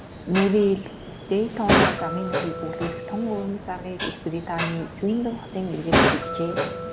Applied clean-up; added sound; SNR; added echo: none; Dishes, pots, and pans; 0 dB; none.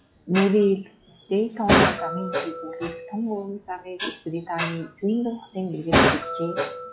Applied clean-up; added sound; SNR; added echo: classical method log-MMSE.